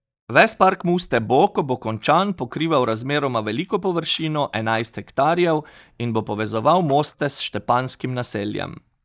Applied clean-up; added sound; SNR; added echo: neural mask model DeepFilterNet 3.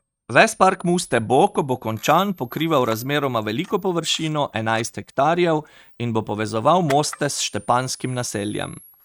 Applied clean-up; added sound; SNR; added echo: neural mask model RNNoise.